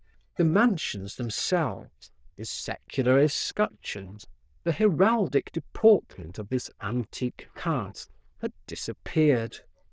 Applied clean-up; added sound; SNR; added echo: neural diffusion model UNIVERSE++.